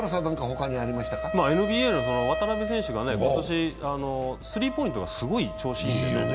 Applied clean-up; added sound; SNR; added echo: none; Wind instrument, woodwind instrument; 7 dB; none.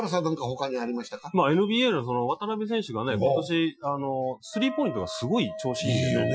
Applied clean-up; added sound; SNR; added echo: classical method Wiener filter.